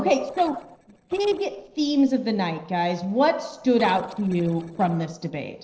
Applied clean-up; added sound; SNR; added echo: neural separator model SepFormer DNS4.